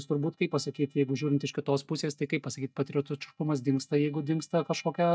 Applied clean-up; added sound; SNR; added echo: neural mask model DeepFilterNet 3.